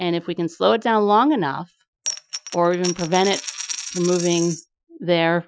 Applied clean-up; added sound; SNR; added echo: classical method Wiener filter.